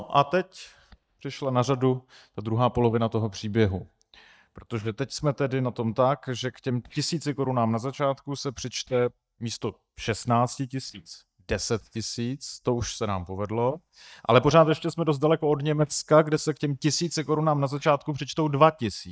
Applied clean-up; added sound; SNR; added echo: neural mask model DeepFilterNet 3.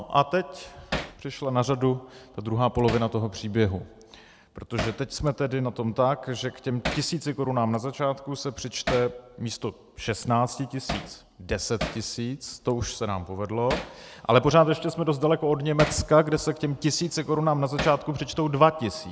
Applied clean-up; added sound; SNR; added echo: none; Hammer; 13 dB; none.